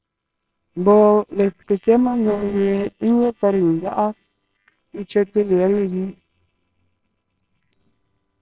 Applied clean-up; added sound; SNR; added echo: neural separator model SepFormer WHAMR!.